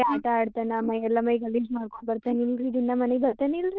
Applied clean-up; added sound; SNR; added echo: neural diffusion model UNIVERSE++.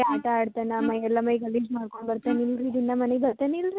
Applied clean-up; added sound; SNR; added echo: none; Wind instrument, woodwind instrument; 8 dB; none.